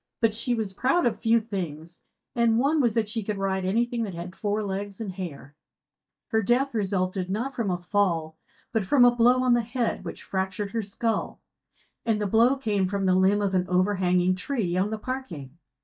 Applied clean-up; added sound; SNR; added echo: neural mask model DeepFilterNet 3.